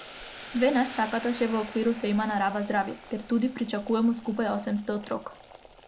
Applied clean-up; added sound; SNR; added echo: none; Boiling; 15 dB; none.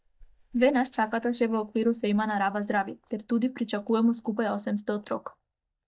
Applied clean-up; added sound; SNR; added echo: neural mask model DeepFilterNet 3.